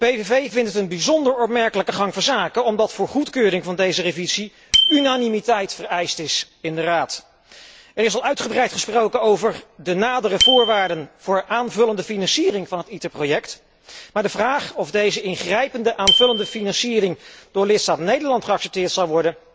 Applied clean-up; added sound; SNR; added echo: none; Bicycle bell; 8 dB; none.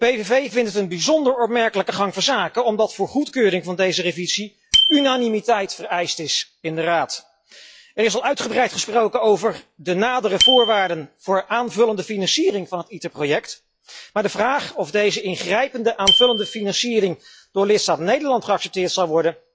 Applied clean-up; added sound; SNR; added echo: classical method log-MMSE.